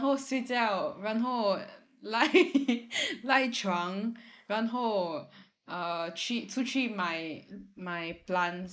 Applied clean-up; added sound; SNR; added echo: neural mask model Resemble Enhance denoiser.